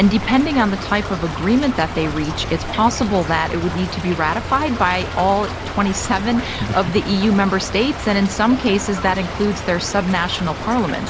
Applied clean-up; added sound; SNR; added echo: none; Stream / Trickle, dribble; 8 dB; none.